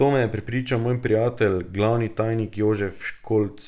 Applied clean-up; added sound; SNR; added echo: none; none; none; none.